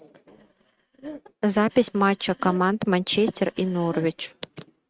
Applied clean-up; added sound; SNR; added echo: neural mask model RNNoise.